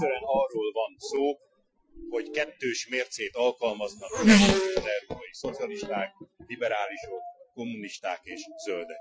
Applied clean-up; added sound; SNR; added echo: classical method Wiener filter.